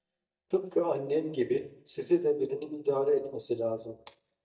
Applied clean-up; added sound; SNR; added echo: neural mask model DeepFilterNet 3.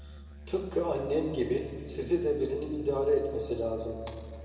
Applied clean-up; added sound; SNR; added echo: none; Musical instrument; 14 dB; reverberation time 2.3 s.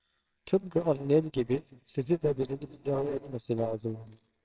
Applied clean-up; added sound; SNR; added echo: neural separator model SepFormer WHAMR!.